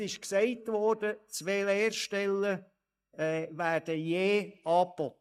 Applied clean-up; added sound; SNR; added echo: neural mask model DeepFilterNet 3.